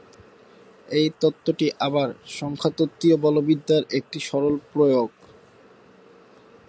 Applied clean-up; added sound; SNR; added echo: none; none; none; none.